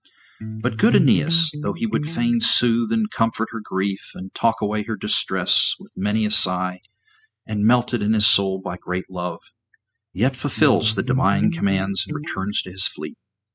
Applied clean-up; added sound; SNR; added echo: classical method spectral subtraction.